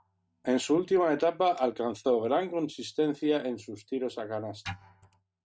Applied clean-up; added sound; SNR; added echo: neural mask model RNNoise.